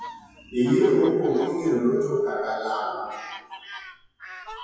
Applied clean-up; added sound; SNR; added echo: classical method WPE with log-MMSE.